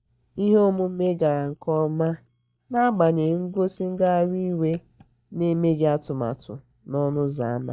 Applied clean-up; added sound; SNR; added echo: neural mask model DeepFilterNet 3.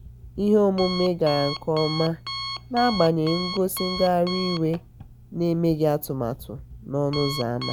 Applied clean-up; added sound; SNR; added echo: none; Alarm; 11 dB; none.